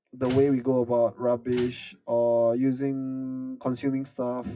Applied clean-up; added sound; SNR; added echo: classical method WPE with log-MMSE.